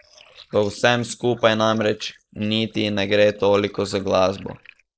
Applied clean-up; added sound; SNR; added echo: neural mask model Resemble Enhance denoiser.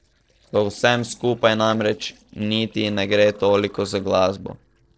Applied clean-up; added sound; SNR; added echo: neural separator model SepFormer DNS4.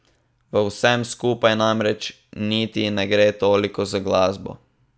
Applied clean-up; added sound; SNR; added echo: none; none; none; none.